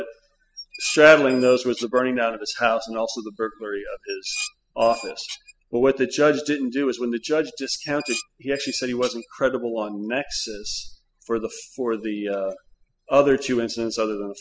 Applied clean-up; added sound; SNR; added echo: classical method spectral subtraction.